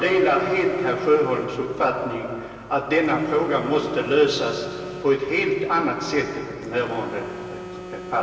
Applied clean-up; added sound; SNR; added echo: none; Telephone; 14 dB; reverberation time 2.6 s.